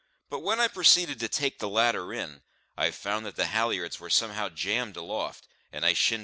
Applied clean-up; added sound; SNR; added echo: none; none; none; none.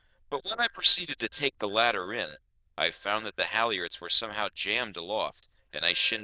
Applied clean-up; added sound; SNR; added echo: neural diffusion model UNIVERSE++.